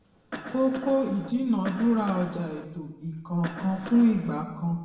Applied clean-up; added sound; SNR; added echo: none; Cough; 14 dB; reverberation time 1.1 s.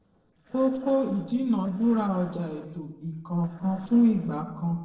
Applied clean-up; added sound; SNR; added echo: neural separator model SepFormer DNS4.